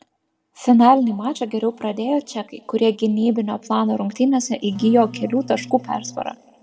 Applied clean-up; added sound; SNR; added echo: none; Acoustic guitar / Strum; 16 dB; reverberation time 1.5 s.